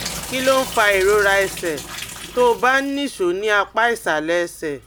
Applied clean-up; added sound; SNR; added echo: none; Drip / Sink (filling or washing); 14 dB; none.